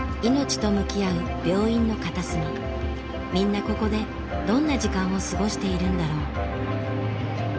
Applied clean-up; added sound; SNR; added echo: none; Bowed string instrument; 13 dB; none.